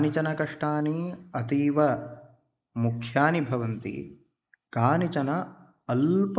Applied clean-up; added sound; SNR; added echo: neural mask model Resemble Enhance denoiser.